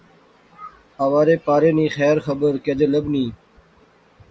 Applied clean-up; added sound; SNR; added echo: none; none; none; none.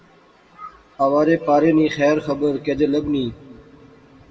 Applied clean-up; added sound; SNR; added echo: none; none; none; reverberation time 1.1 s.